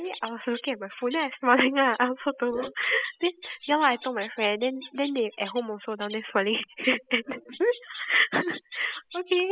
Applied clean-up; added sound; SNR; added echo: classical method spectral subtraction.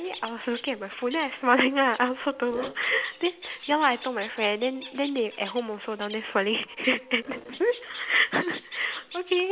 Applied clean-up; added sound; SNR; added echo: none; Bird; 18 dB; none.